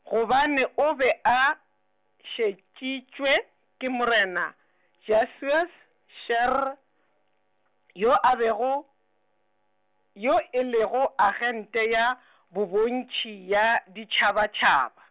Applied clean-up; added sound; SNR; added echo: none; none; none; none.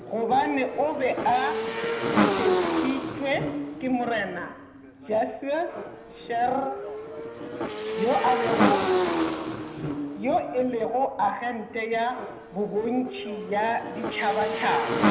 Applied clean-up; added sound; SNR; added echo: none; Motorcycle / Engine; 1 dB; reverberation time 0.9 s.